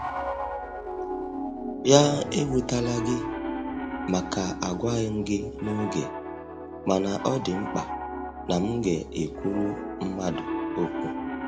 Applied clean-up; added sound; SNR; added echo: none; Piano; 5 dB; none.